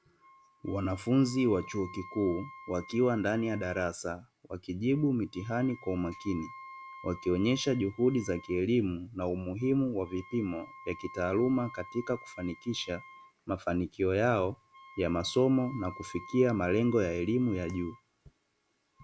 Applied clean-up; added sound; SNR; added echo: none; Wind instrument, woodwind instrument; 20 dB; none.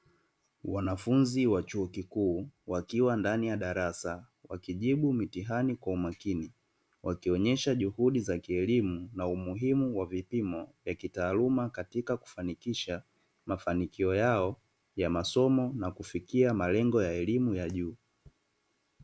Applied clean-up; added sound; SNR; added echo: none; none; none; none.